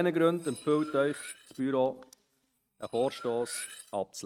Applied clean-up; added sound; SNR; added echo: neural mask model RNNoise.